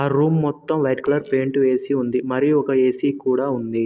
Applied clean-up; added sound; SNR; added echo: neural separator model SepFormer DNS4.